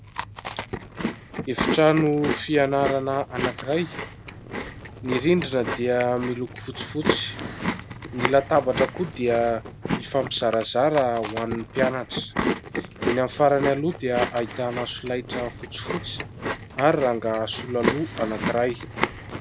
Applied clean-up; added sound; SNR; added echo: none; Chewing, mastication; 6 dB; none.